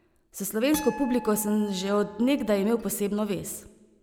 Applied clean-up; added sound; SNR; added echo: none; Harp; 15 dB; none.